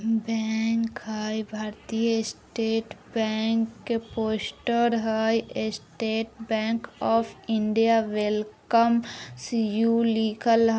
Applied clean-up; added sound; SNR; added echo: none; none; none; none.